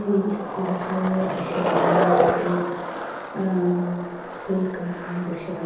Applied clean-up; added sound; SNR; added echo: none; Skateboard; 0 dB; reverberation time 0.9 s.